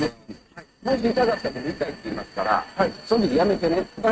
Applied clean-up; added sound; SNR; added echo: neural mask model RNNoise.